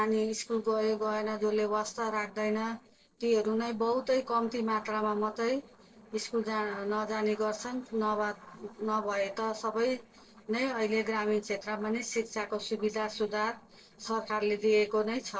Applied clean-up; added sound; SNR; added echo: neural separator model SepFormer DNS4.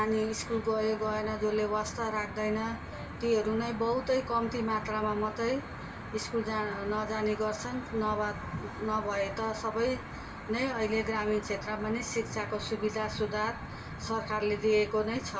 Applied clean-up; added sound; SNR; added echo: none; Traffic noise, roadway noise; 11 dB; reverberation time 0.1 s.